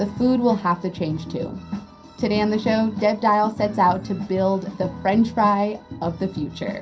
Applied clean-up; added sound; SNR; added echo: none; none; none; reverberation time 0.3 s.